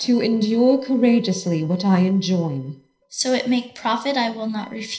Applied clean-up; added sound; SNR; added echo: neural separator model SepFormer DNS4.